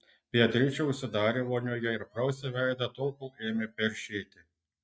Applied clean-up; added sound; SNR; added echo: neural mask model DeepFilterNet 3.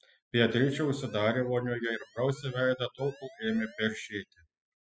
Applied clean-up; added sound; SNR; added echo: classical method spectral subtraction.